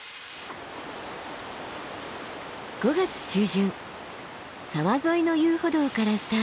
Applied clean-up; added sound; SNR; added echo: none; Drill; 19 dB; none.